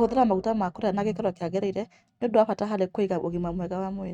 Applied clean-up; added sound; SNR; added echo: neural mask model RNNoise.